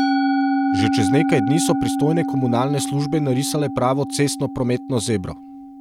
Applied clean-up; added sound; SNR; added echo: none; Musical instrument; 1 dB; none.